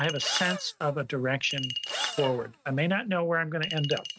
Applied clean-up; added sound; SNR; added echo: neural mask model RNNoise.